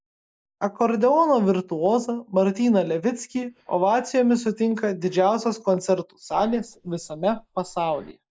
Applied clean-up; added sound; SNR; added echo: neural mask model Resemble Enhance denoiser.